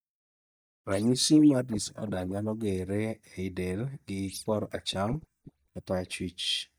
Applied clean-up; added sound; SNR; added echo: neural mask model DeepFilterNet 3.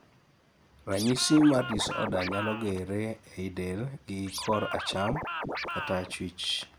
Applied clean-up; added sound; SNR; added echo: none; Scratching (performance technique); 6 dB; none.